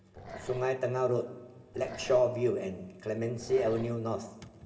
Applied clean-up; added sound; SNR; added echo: none; Growling; 16 dB; reverberation time 2.7 s.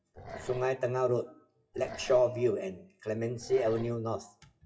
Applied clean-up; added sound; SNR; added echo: classical method WPE with log-MMSE.